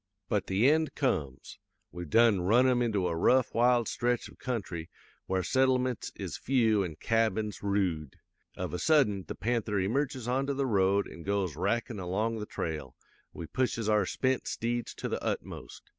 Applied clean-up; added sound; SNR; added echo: none; none; none; none.